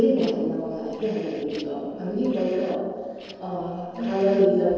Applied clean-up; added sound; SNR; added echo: neural separator model SepFormer DNS4.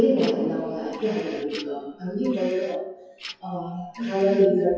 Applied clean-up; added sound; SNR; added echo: classical method WPE with log-MMSE.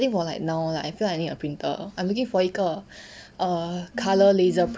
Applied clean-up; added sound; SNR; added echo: none; none; none; none.